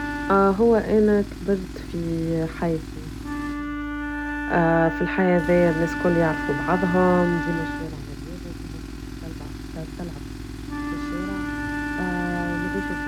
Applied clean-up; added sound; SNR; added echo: none; Tools + Wind instrument, woodwind instrument; 5 dB; none.